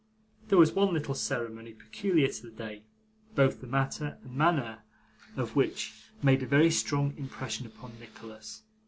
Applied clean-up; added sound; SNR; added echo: none; none; none; none.